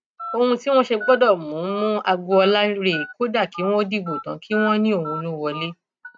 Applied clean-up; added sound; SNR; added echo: neural mask model RNNoise.